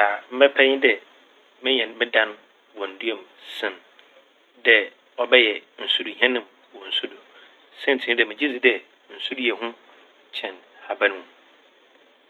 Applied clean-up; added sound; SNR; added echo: none; none; none; none.